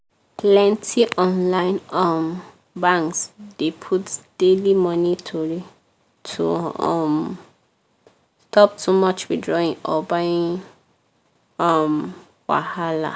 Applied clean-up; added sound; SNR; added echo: none; none; none; none.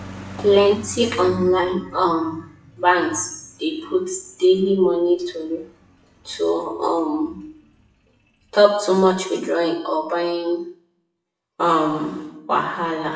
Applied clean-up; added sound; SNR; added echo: classical method WPE with log-MMSE.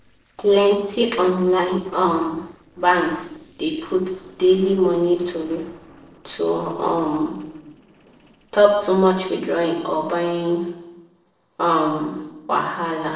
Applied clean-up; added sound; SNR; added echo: neural separator model SepFormer DNS4.